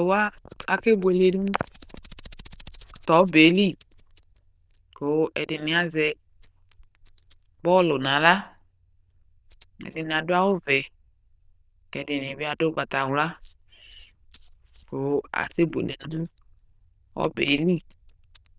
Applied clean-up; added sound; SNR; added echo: neural diffusion model UNIVERSE++.